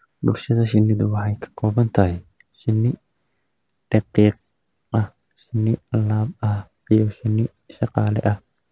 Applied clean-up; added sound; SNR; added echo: none; none; none; none.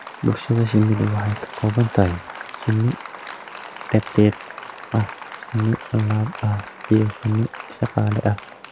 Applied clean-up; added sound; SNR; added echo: none; Applause; 15 dB; none.